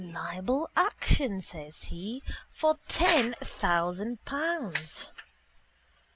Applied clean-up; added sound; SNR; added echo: none; none; none; none.